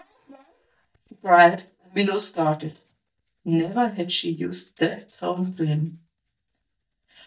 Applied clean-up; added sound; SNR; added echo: neural mask model DeepFilterNet 3.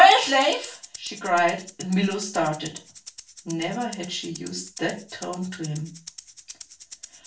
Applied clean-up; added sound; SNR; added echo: none; Rattle (instrument); 18 dB; reverberation time 0.3 s.